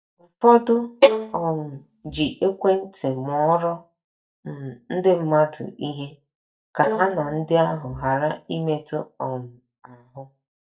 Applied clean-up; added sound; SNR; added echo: neural mask model DeepFilterNet 3.